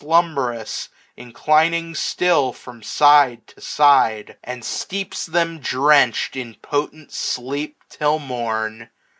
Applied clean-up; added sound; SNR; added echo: none; none; none; none.